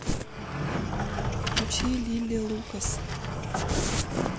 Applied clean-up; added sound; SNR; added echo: none; Sliding door; 0 dB; none.